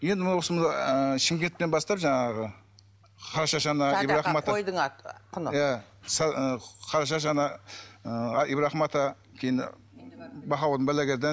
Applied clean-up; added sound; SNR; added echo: none; none; none; none.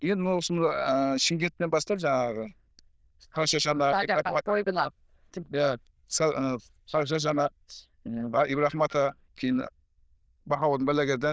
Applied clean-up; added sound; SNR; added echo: neural diffusion model UNIVERSE++.